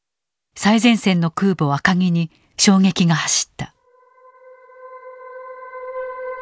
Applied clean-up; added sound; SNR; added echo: none; none; none; none.